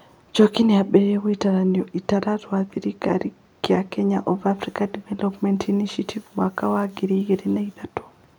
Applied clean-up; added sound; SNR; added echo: none; none; none; none.